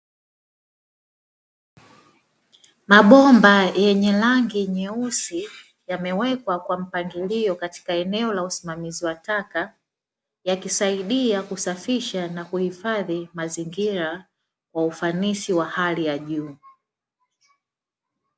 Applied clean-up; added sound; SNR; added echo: none; none; none; none.